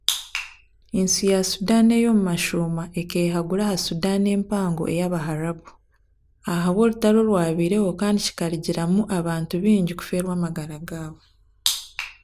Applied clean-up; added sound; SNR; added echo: none; none; none; none.